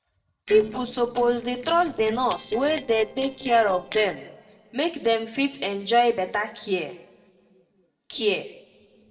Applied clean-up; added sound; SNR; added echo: neural separator model SepFormer DNS4.